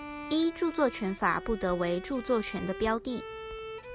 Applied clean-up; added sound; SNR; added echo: none; Bowed string instrument; 12 dB; none.